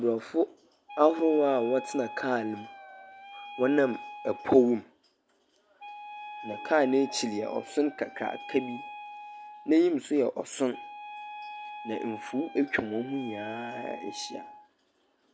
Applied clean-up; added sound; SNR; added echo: none; Wind instrument, woodwind instrument; 14 dB; none.